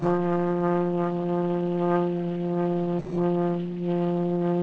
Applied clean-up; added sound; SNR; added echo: neural separator model SepFormer DNS4.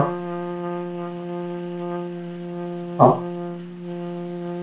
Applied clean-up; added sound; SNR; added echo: none; Trumpet; 3 dB; reverberation time 0.3 s.